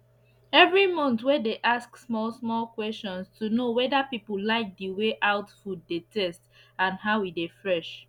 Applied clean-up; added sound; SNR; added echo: none; none; none; none.